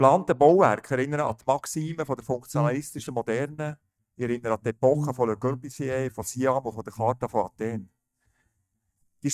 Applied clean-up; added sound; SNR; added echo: neural mask model DeepFilterNet 3.